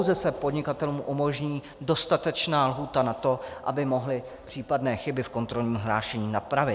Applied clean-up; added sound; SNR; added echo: none; none; none; none.